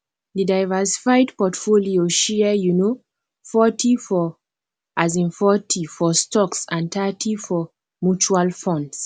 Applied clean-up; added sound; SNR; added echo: none; none; none; none.